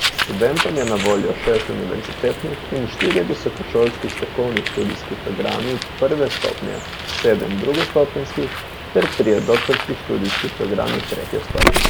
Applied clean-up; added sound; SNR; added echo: none; Bird; 4 dB; none.